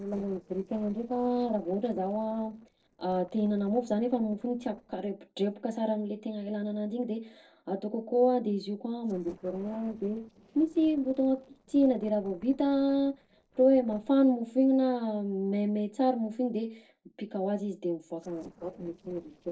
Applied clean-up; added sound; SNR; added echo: neural separator model SepFormer DNS4.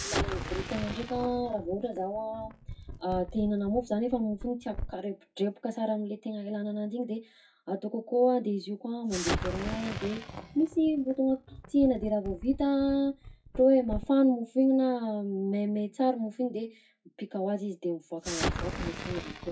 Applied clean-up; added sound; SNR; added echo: classical method WPE with log-MMSE.